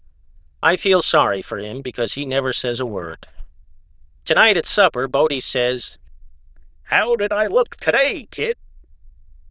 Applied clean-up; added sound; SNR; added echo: neural diffusion model UNIVERSE++.